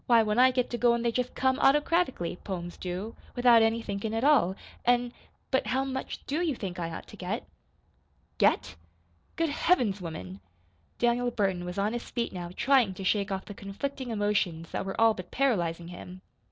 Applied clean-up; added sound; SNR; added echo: none; none; none; none.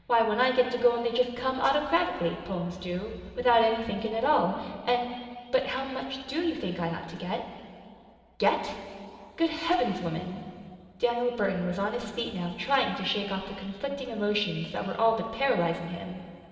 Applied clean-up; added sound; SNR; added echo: none; none; none; reverberation time 2.4 s.